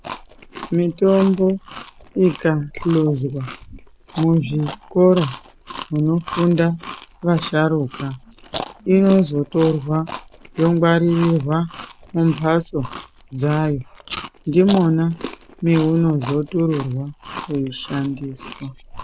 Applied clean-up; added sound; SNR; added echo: none; Chewing, mastication; 14 dB; none.